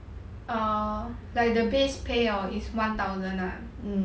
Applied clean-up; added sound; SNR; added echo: none; none; none; none.